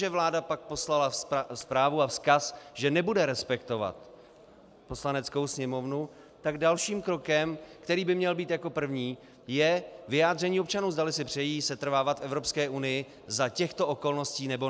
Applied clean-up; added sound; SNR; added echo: none; none; none; none.